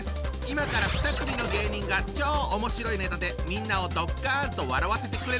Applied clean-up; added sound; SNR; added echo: none; none; none; none.